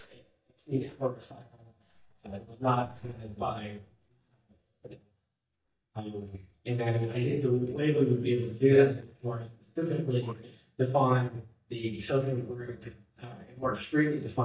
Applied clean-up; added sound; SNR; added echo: neural mask model DeepFilterNet 3.